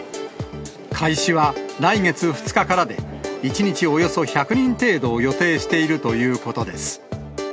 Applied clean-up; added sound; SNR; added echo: none; none; none; none.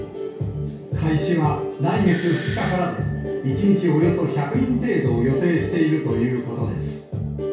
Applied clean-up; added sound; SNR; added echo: none; Doorbell; 5 dB; reverberation time 0.6 s.